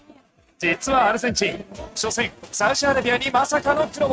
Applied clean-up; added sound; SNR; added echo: neural mask model RNNoise.